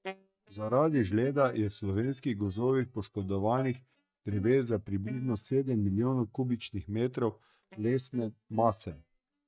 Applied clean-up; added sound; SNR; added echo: neural mask model DeepFilterNet 3.